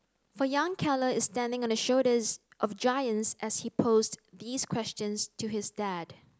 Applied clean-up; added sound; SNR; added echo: none; none; none; none.